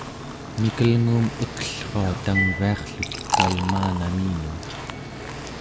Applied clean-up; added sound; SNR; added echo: none; Liquid; 5 dB; none.